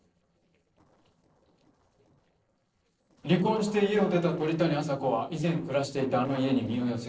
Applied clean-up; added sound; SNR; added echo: neural separator model SepFormer DNS4.